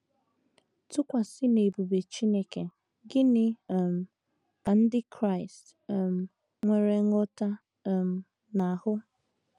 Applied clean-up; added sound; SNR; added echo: none; none; none; none.